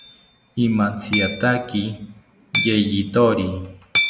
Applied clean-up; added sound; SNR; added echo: none; Hammer; 4 dB; none.